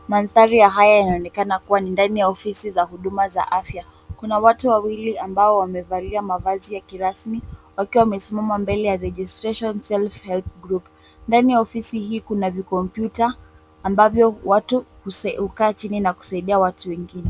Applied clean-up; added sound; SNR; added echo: none; none; none; none.